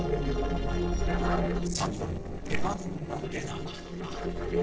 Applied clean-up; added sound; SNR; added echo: neural separator model SepFormer DNS4.